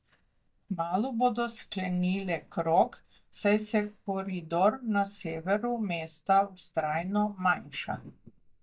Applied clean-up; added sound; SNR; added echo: neural mask model DeepFilterNet 3.